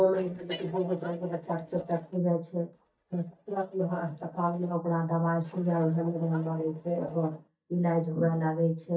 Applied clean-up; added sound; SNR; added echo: neural mask model DeepFilterNet 3.